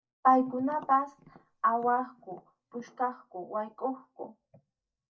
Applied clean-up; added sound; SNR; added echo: neural mask model DeepFilterNet 3.